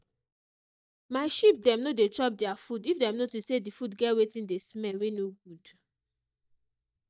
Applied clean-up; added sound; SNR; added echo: neural mask model DeepFilterNet 3.